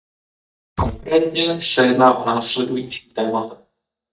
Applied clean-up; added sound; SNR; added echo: neural mask model DeepFilterNet 3.